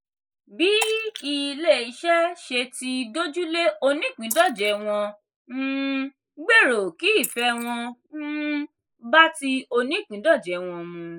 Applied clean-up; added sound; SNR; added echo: neural mask model Resemble Enhance denoiser.